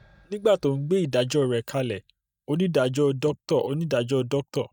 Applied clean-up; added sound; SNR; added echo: neural mask model DeepFilterNet 3.